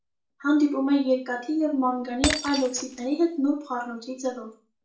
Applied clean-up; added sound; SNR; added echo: none; Shatter; 11 dB; reverberation time 0.4 s.